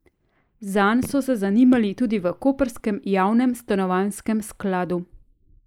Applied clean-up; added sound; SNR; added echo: neural mask model Resemble Enhance denoiser.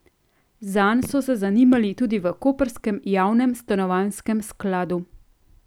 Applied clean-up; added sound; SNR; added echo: none; Raindrop / Drip; 19 dB; none.